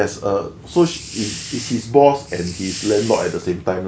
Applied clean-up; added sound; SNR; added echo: none; Hiss; 14 dB; none.